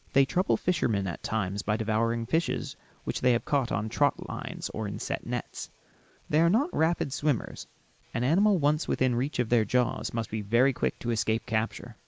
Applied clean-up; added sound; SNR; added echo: none; none; none; none.